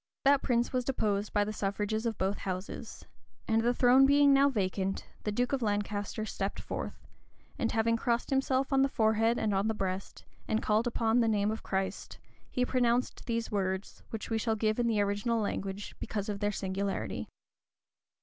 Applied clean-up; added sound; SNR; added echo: none; none; none; none.